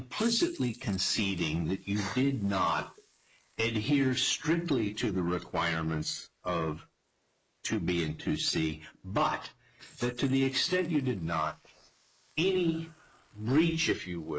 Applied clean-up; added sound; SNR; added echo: neural mask model Resemble Enhance denoiser.